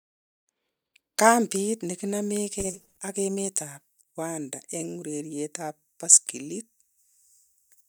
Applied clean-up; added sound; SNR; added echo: neural mask model DeepFilterNet 3.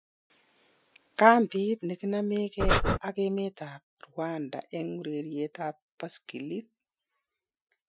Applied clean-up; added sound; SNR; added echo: classical method Wiener filter.